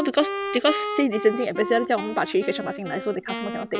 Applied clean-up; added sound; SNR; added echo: none; Wind instrument, woodwind instrument; 7 dB; none.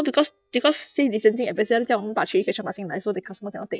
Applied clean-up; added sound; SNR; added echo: neural mask model DeepFilterNet 3.